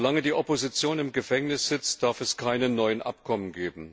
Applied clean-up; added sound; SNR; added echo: none; none; none; none.